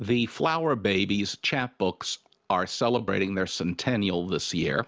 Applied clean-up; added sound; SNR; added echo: none; none; none; none.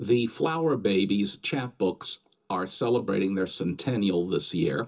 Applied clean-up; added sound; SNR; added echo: none; none; none; reverberation time 0.2 s.